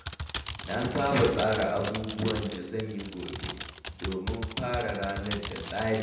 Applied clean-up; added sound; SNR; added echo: none; Typing; 6 dB; reverberation time 0.9 s.